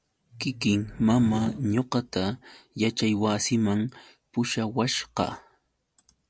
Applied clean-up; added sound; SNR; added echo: none; Whoosh, swoosh, swish; 14 dB; none.